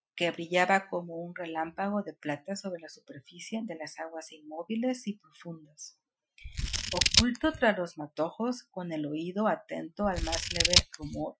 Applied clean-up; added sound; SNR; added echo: classical method Wiener filter.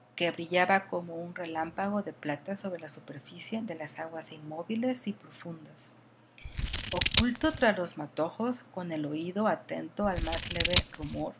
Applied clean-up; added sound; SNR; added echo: none; Scissors; -4 dB; none.